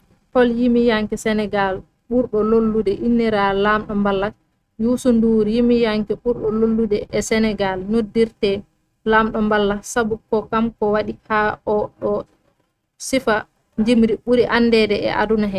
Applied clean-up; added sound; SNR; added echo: neural mask model RNNoise.